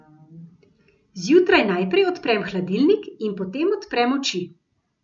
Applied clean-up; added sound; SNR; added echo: none; none; none; none.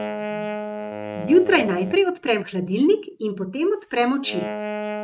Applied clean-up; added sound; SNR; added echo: neural mask model RNNoise.